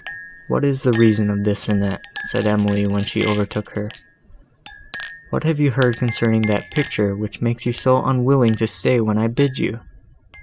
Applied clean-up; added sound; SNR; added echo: none; Chink, clink; 17 dB; none.